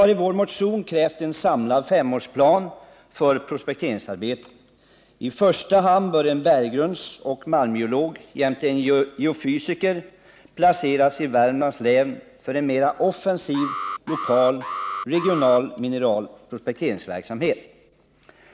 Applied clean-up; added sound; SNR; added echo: none; Alarm; 10 dB; none.